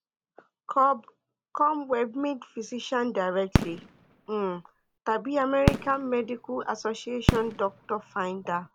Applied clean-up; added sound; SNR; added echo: none; Fireworks; 2 dB; none.